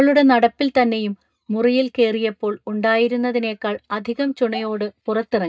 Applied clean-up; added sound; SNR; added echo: neural mask model DeepFilterNet 3.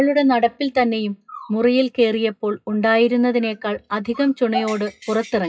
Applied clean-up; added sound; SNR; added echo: classical method WPE with log-MMSE.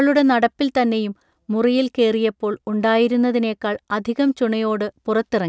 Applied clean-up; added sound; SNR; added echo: none; none; none; none.